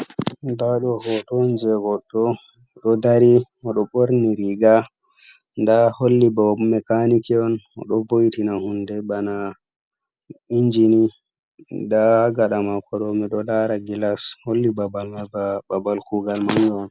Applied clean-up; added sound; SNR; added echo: none; none; none; none.